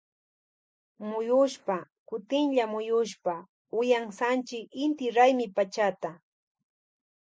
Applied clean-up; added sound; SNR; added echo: none; none; none; none.